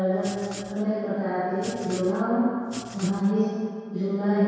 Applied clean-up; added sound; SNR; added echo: none; Writing; 17 dB; reverberation time 2.0 s.